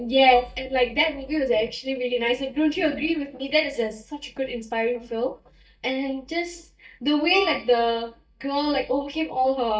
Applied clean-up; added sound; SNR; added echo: neural mask model DeepFilterNet 3.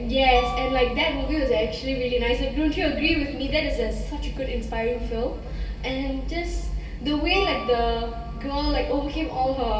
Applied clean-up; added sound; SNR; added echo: none; Piano; 19 dB; reverberation time 1.6 s.